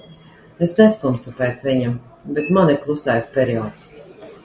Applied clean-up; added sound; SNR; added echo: none; none; none; none.